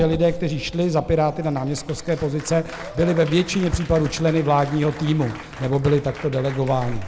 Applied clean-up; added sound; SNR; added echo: none; Applause + Dog; 14 dB; none.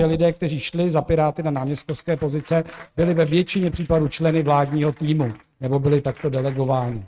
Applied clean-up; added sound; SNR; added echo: neural mask model RNNoise.